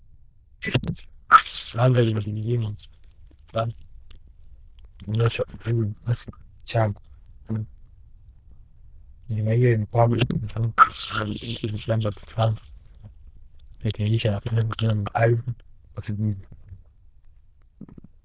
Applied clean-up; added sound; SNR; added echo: neural diffusion model UNIVERSE++.